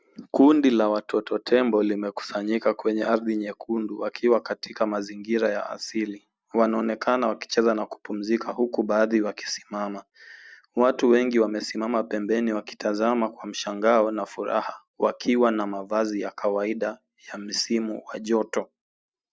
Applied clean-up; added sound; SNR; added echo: none; none; none; none.